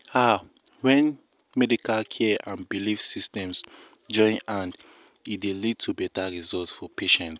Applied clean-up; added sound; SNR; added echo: none; none; none; none.